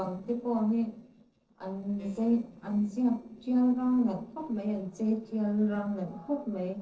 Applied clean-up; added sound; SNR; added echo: neural separator model SepFormer DNS4.